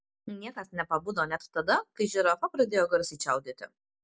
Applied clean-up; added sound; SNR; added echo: none; none; none; none.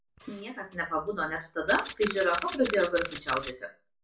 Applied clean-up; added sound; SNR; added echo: none; Camera; 8 dB; reverberation time 0.3 s.